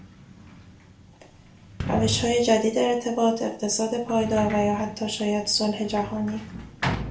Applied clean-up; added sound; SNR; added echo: none; Sliding door; 9 dB; reverberation time 0.4 s.